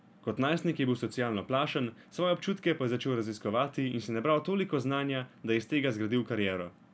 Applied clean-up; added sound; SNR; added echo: none; none; none; none.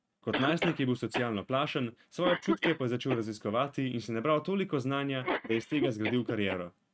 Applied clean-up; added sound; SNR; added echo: neural mask model RNNoise.